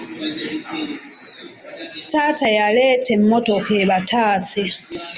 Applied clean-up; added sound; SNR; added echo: none; none; none; none.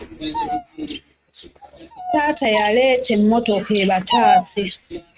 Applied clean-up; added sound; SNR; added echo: neural mask model RNNoise.